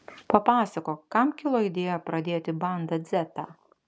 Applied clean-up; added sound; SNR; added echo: none; none; none; none.